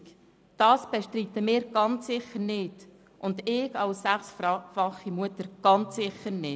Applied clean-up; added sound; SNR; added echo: none; none; none; none.